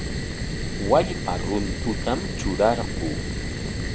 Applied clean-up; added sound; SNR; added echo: none; Fire; 1 dB; none.